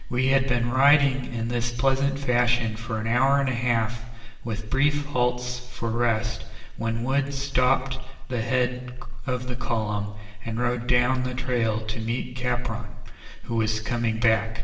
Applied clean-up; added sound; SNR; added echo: none; none; none; reverberation time 1.0 s.